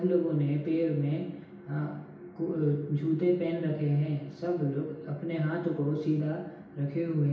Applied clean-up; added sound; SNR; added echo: none; none; none; reverberation time 0.9 s.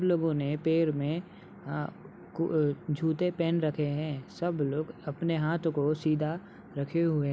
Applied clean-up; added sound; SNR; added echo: none; none; none; none.